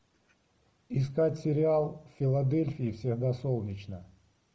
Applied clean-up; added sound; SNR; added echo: none; none; none; none.